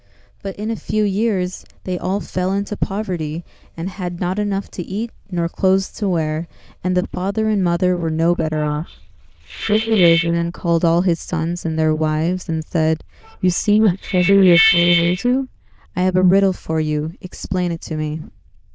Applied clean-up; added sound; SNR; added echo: neural diffusion model UNIVERSE++.